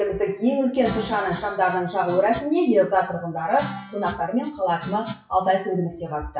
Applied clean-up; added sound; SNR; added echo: classical method WPE with log-MMSE.